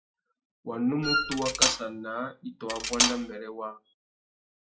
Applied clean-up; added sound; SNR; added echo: classical method log-MMSE.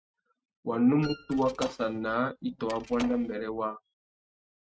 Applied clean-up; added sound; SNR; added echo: neural mask model RNNoise.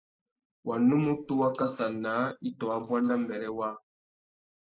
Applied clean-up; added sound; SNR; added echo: neural mask model Resemble Enhance denoiser.